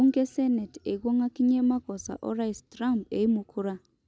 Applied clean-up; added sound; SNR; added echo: none; none; none; none.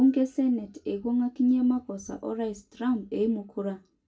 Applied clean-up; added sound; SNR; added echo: none; none; none; reverberation time 0.2 s.